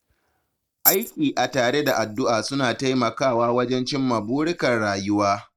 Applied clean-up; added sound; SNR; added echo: neural mask model DeepFilterNet 3.